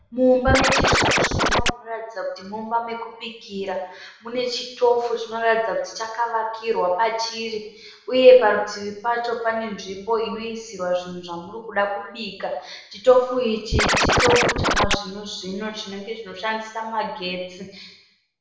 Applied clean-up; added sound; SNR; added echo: none; Scratching (performance technique); -4 dB; reverberation time 0.8 s.